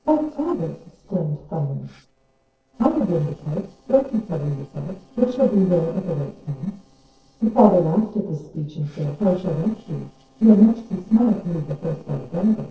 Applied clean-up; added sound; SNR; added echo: neural separator model SepFormer DNS4.